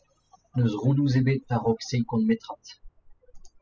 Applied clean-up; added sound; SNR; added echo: classical method spectral subtraction.